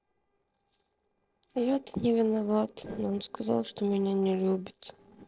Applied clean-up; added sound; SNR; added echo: neural separator model SepFormer DNS4.